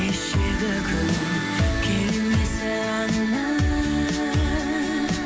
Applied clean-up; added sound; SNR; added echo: none; Engine starting / Accelerating, revving, vroom / Car; 15 dB; reverberation time 0.7 s.